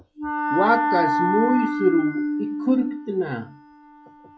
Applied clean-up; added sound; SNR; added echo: classical method log-MMSE.